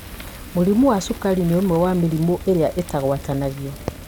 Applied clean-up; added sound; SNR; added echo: none; Fire; 15 dB; none.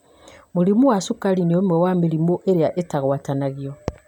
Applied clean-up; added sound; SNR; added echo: none; none; none; none.